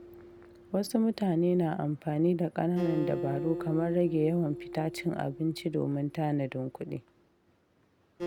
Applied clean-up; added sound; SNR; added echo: none; Acoustic guitar; 10 dB; none.